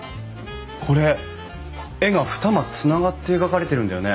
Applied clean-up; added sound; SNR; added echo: none; none; none; none.